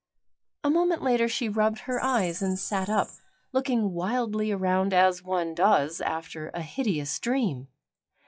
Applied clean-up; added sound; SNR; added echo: classical method log-MMSE.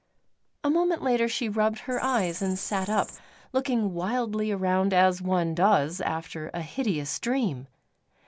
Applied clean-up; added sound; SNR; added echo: none; Cricket; 15 dB; none.